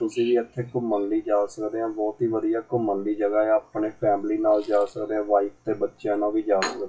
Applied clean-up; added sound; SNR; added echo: classical method WPE with log-MMSE.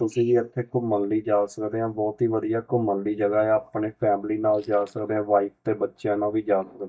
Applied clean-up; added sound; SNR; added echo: neural mask model DeepFilterNet 3.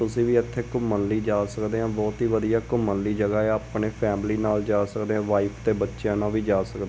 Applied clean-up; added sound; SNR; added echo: none; none; none; none.